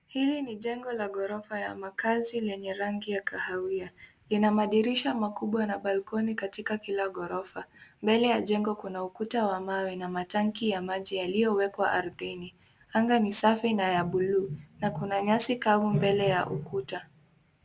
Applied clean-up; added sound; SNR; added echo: none; none; none; none.